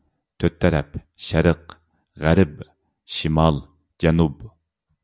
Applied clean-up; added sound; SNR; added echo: none; none; none; none.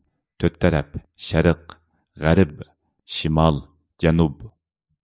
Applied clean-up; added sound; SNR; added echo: neural mask model Resemble Enhance denoiser.